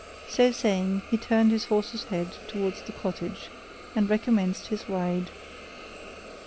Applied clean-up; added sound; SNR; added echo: none; Hiss; 16 dB; none.